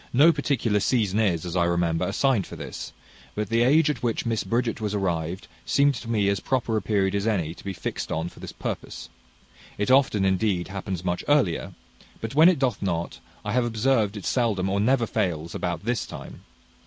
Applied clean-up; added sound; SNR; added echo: none; none; none; none.